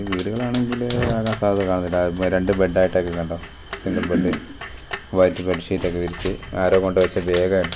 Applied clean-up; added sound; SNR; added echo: none; Clock + Hiss / Fire; 11 dB; none.